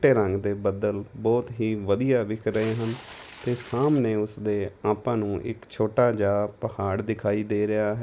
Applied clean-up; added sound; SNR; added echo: none; Water / Splash, splatter; 18 dB; none.